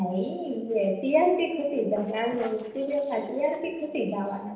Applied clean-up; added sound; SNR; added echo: neural separator model SepFormer DNS4.